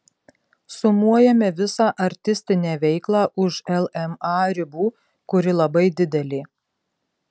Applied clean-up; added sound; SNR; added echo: none; none; none; none.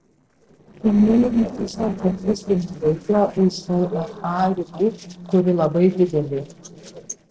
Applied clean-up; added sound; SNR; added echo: neural separator model SepFormer DNS4.